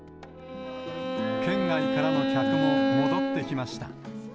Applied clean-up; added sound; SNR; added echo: none; Bowed string instrument; -5 dB; none.